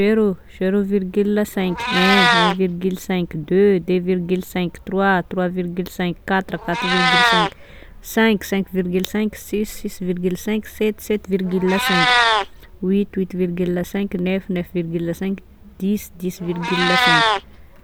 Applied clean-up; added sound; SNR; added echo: none; Meow; 3 dB; none.